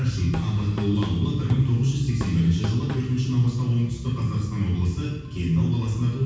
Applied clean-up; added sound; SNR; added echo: none; Drum kit; 16 dB; reverberation time 1.2 s.